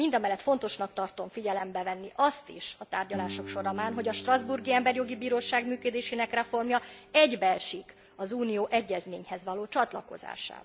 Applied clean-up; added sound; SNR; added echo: none; Guitar; 18 dB; none.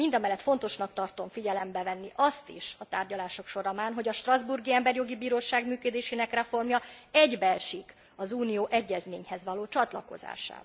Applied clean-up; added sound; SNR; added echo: none; none; none; none.